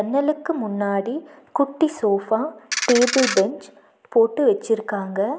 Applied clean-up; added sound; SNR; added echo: none; Ratchet, pawl; 3 dB; none.